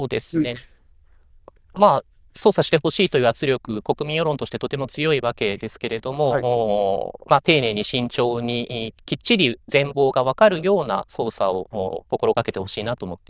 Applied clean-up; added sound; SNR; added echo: neural diffusion model UNIVERSE++.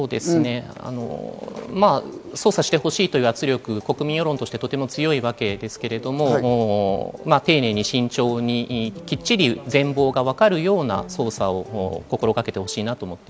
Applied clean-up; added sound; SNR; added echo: none; none; none; none.